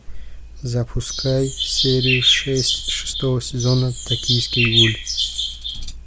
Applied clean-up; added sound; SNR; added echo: none; Chirp, tweet; 0 dB; none.